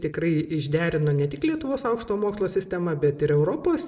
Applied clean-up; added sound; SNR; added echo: none; none; none; reverberation time 0.8 s.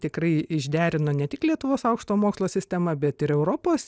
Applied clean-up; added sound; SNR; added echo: none; none; none; none.